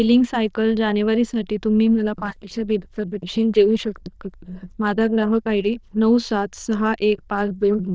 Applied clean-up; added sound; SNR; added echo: neural diffusion model UNIVERSE++.